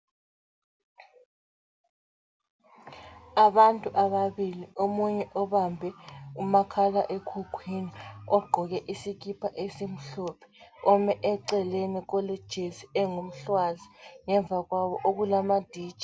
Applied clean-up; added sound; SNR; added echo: none; none; none; none.